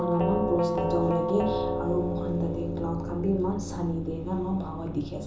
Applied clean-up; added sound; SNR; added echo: none; Doorbell; 1 dB; reverberation time 0.6 s.